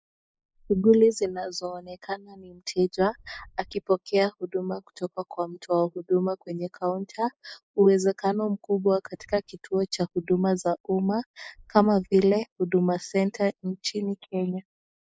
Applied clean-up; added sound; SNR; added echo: neural mask model Resemble Enhance denoiser.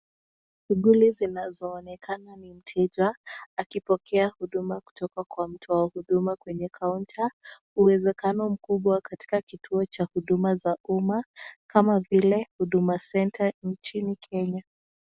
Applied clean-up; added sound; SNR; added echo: none; none; none; none.